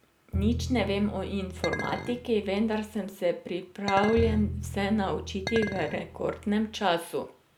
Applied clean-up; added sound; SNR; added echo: none; Bowed string instrument + Chink, clink; 6 dB; none.